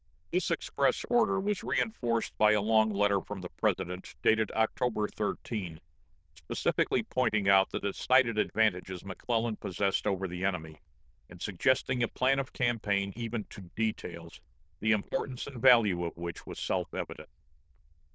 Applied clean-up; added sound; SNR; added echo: neural diffusion model UNIVERSE++.